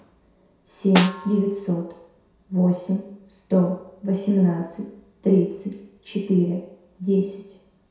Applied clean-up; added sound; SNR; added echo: none; Snare drum; 6 dB; reverberation time 0.7 s.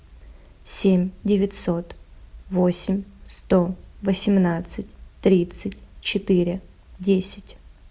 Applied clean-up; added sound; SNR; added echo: none; none; none; none.